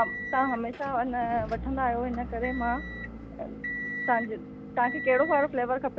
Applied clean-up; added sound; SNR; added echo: none; Motor vehicle (road) / Engine; 8 dB; none.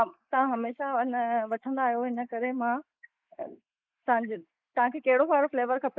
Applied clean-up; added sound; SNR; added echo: neural mask model Resemble Enhance denoiser.